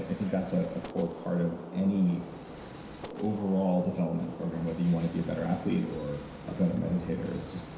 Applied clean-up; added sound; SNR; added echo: none; Gunshot, gunfire; 13 dB; reverberation time 0.9 s.